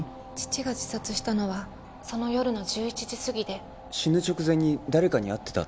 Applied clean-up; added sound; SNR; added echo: none; none; none; none.